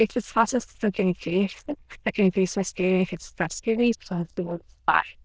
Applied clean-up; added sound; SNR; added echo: neural diffusion model UNIVERSE++.